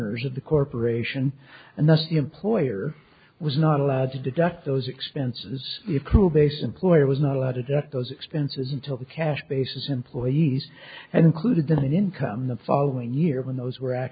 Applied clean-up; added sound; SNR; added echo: none; none; none; none.